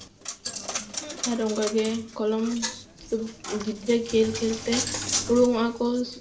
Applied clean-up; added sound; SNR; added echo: none; Coin (dropping); 8 dB; reverberation time 0.4 s.